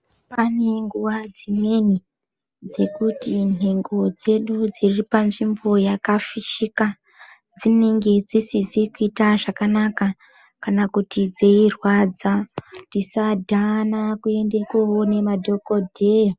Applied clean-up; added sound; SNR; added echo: none; none; none; none.